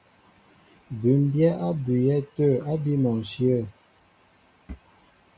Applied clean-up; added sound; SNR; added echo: none; none; none; none.